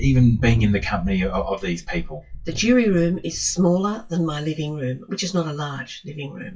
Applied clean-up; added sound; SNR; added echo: classical method WPE with log-MMSE.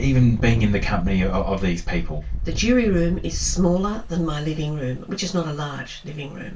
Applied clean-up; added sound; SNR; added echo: none; Engine; 6 dB; reverberation time 0.2 s.